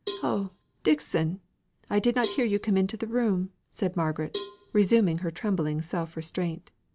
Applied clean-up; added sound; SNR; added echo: none; Cowbell; 16 dB; none.